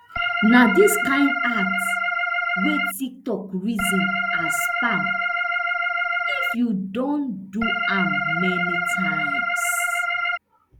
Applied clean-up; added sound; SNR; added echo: none; Organ; -2 dB; none.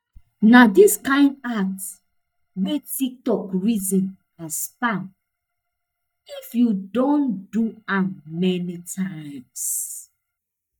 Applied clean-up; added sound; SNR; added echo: neural mask model DeepFilterNet 3.